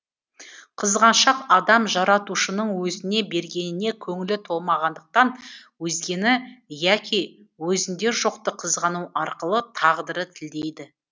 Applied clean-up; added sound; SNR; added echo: none; none; none; none.